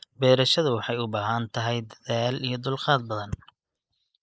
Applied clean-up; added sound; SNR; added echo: neural mask model Resemble Enhance denoiser.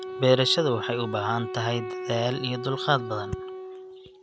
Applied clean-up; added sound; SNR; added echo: none; Wind instrument, woodwind instrument; 8 dB; none.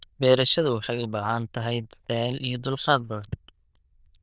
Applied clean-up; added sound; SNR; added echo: neural diffusion model UNIVERSE++.